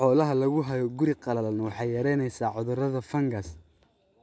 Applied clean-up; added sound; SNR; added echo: none; none; none; none.